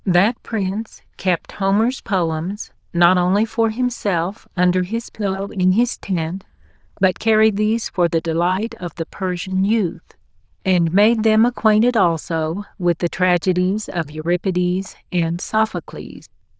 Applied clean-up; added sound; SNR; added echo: neural diffusion model UNIVERSE++.